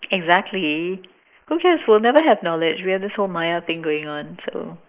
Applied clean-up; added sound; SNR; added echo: neural mask model Resemble Enhance denoiser.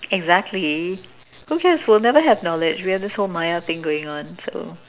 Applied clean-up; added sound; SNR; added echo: none; none; none; none.